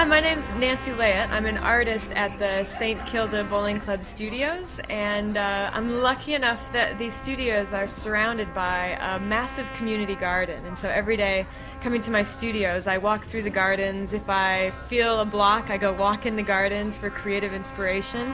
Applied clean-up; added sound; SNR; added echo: none; Trumpet; 17 dB; none.